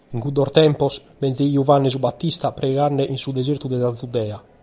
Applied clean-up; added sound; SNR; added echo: none; none; none; none.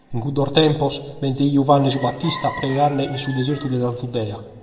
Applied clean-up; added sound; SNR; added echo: none; Chicken, rooster; 15 dB; reverberation time 1.3 s.